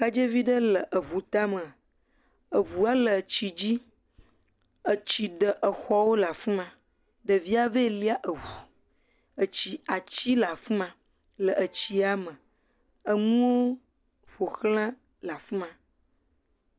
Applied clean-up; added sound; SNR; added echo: none; none; none; none.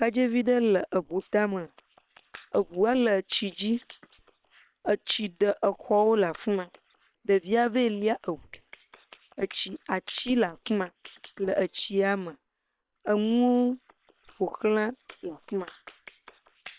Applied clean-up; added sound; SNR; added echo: neural separator model SepFormer WHAM!.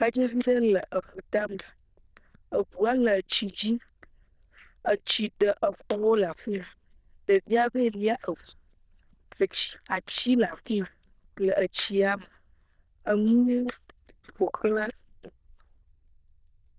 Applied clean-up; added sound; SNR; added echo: neural diffusion model UNIVERSE++.